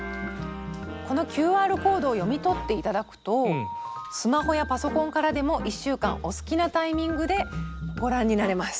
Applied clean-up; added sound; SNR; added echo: none; none; none; none.